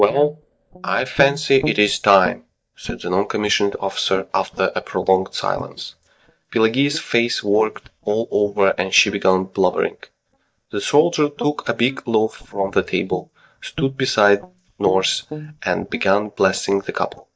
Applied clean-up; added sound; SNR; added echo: neural mask model DeepFilterNet 3.